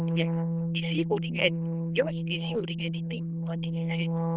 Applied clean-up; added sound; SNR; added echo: neural diffusion model UNIVERSE++.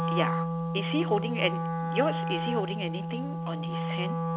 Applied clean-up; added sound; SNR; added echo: none; Wind instrument, woodwind instrument; -2 dB; none.